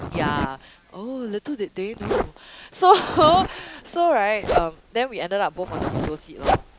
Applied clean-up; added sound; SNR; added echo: none; Zipper (clothing); 6 dB; none.